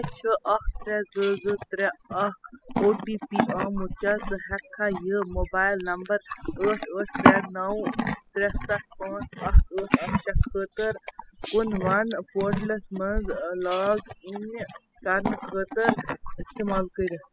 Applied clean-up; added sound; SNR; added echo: classical method spectral subtraction.